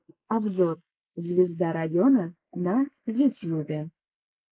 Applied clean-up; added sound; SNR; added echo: neural mask model Resemble Enhance denoiser.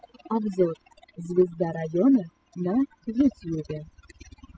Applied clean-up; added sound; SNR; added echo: classical method spectral subtraction.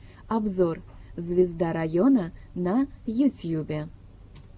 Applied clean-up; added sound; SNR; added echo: none; none; none; none.